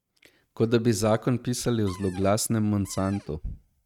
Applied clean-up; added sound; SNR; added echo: neural mask model RNNoise.